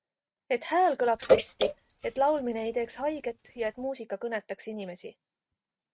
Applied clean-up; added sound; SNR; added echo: neural mask model RNNoise.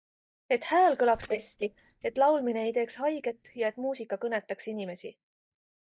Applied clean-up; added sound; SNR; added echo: neural mask model DeepFilterNet 3.